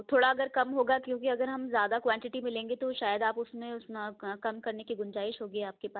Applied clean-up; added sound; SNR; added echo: none; none; none; none.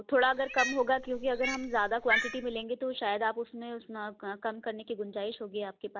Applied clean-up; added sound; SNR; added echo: none; Cat; 4 dB; none.